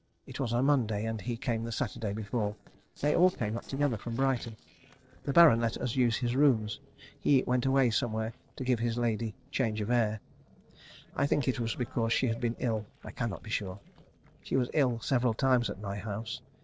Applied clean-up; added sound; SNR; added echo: neural separator model SepFormer DNS4.